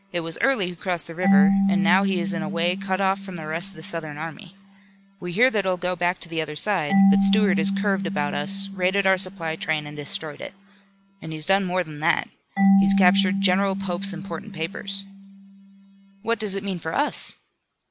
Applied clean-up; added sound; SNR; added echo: none; Marimba, xylophone / Wood; 0 dB; none.